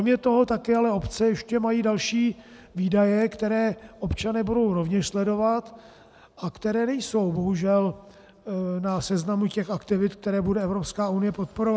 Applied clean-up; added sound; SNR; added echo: none; none; none; none.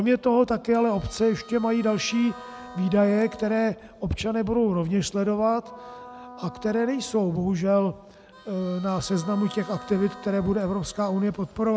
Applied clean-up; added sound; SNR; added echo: none; Wind instrument, woodwind instrument + Harmonica; 19 dB; none.